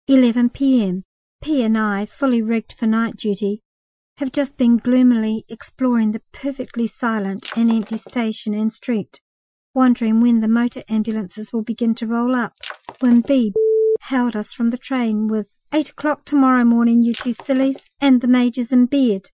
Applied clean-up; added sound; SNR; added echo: classical method Wiener filter.